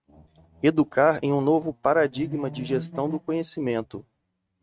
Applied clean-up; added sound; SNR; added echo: neural mask model RNNoise.